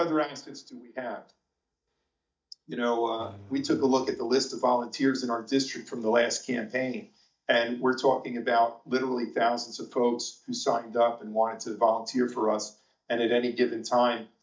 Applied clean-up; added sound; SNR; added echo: neural mask model DeepFilterNet 3.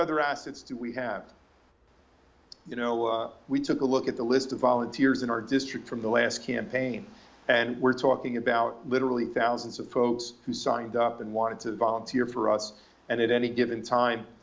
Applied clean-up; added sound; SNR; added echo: none; none; none; none.